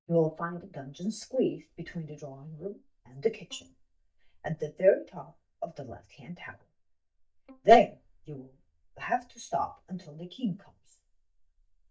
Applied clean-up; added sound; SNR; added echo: neural mask model DeepFilterNet 3.